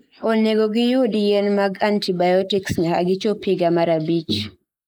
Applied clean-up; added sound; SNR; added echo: neural mask model Resemble Enhance denoiser.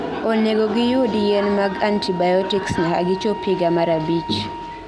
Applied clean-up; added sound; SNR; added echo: none; Wind instrument, woodwind instrument; 12 dB; none.